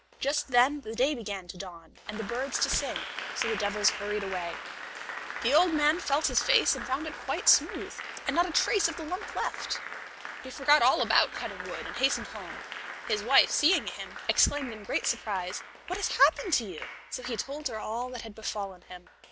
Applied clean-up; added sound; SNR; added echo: none; Applause; 10 dB; none.